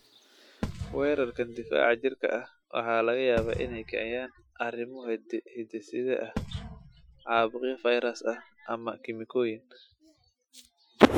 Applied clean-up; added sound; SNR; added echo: classical method Wiener filter.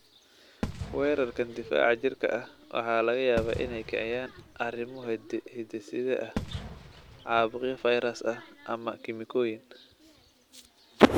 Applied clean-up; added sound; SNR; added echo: none; Fireworks; 12 dB; none.